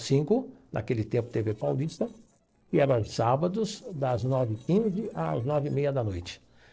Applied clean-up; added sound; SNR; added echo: neural separator model SepFormer DNS4.